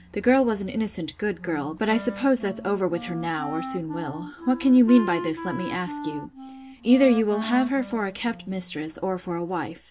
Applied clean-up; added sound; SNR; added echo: none; Wind instrument, woodwind instrument; 13 dB; none.